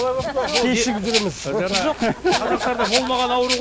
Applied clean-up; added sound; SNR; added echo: none; Rattle (instrument); 8 dB; none.